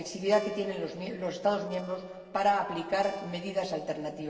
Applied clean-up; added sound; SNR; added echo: neural separator model SepFormer DNS4.